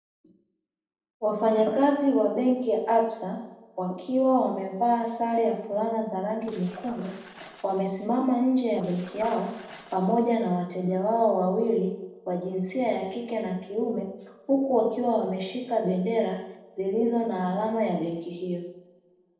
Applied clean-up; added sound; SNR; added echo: neural separator model SepFormer DNS4.